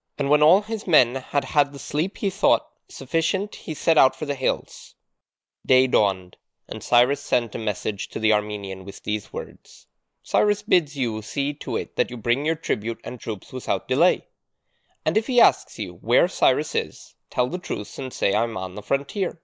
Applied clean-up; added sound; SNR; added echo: neural mask model Resemble Enhance denoiser.